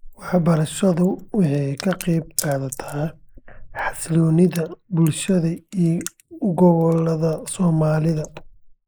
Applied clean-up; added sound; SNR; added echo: neural mask model Resemble Enhance denoiser.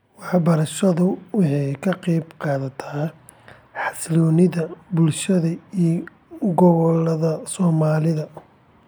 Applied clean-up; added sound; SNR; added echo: none; none; none; none.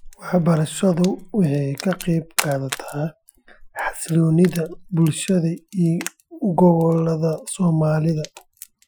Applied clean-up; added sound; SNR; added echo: classical method Wiener filter.